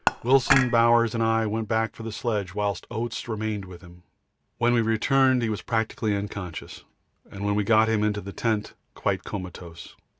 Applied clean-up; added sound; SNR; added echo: none; Dishes, pots, and pans / Chink, clink; 2 dB; none.